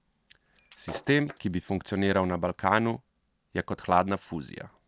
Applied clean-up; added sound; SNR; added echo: none; Shatter; 18 dB; none.